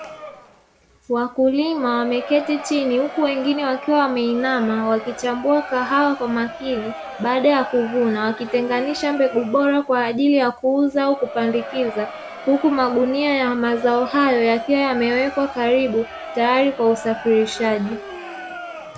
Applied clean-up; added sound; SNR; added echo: none; Crowd; 14 dB; none.